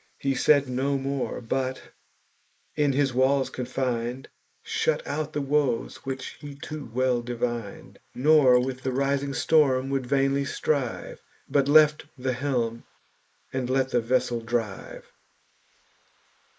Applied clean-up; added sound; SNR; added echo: neural mask model Resemble Enhance denoiser.